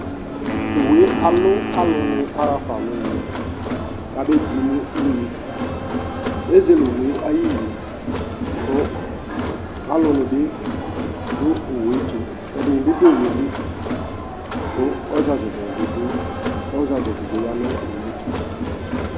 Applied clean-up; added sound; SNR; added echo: none; Wind instrument, woodwind instrument + Crowd; 5 dB; none.